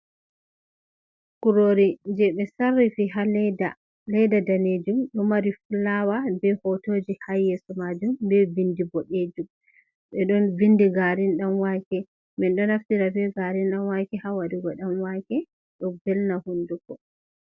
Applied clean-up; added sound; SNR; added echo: none; none; none; none.